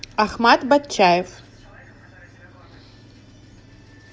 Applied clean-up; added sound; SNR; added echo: none; none; none; none.